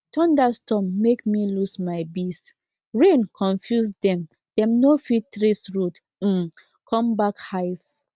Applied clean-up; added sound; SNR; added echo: none; none; none; none.